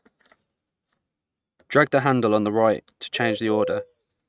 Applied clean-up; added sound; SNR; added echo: neural mask model RNNoise.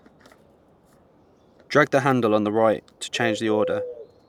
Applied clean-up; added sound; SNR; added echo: none; Bird; 12 dB; none.